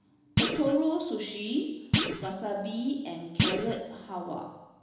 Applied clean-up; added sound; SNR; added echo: none; Thump, thud; 1 dB; reverberation time 1.0 s.